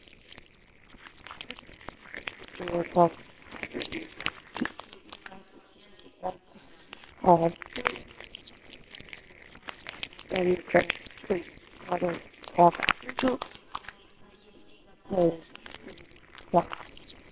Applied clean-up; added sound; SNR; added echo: neural separator model SepFormer WHAMR!.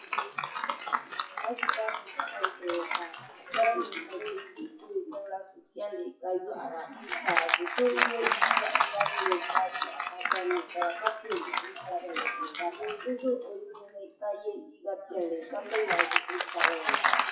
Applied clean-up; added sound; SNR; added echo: classical method WPE with log-MMSE.